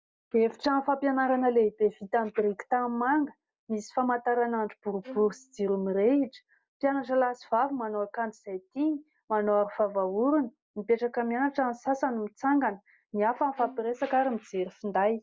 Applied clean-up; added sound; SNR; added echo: neural mask model DeepFilterNet 3.